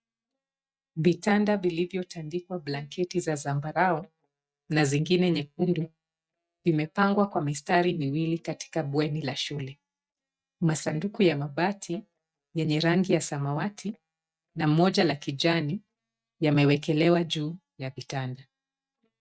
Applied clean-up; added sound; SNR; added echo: neural mask model DeepFilterNet 3.